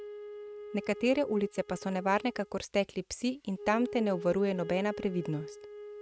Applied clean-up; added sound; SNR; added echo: neural mask model RNNoise.